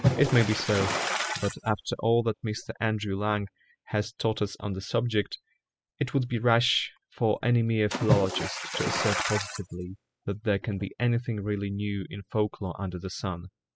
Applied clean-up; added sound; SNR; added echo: classical method spectral subtraction.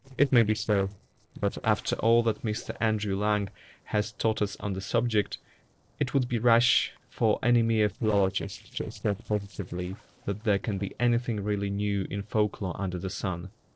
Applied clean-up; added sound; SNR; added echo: neural separator model SepFormer DNS4.